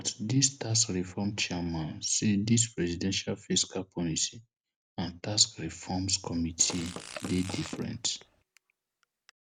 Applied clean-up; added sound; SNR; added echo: none; Fart + Knock / Wood; 14 dB; none.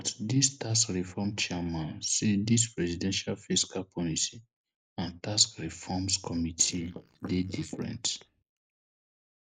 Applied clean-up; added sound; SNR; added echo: neural mask model Resemble Enhance denoiser.